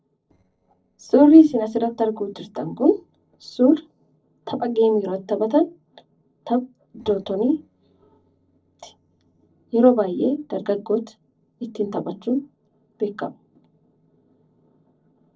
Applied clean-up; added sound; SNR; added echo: neural separator model SepFormer DNS4.